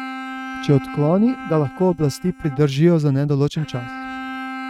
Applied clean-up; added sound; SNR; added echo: neural mask model RNNoise.